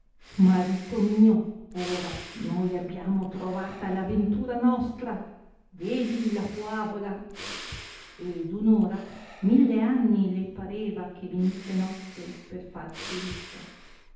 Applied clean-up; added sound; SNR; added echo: none; Breathing; 18 dB; reverberation time 0.9 s.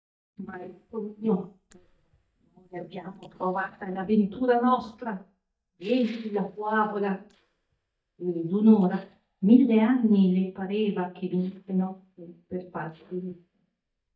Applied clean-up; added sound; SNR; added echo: neural mask model DeepFilterNet 3.